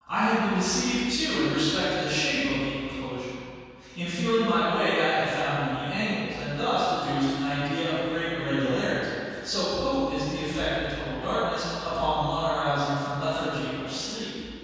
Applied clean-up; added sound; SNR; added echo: none; none; none; reverberation time 2.1 s.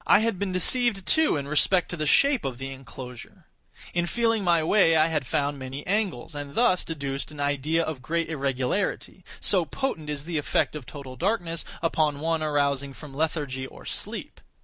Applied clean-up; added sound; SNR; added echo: none; none; none; none.